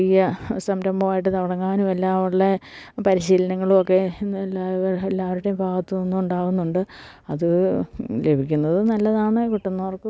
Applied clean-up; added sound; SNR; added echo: none; none; none; none.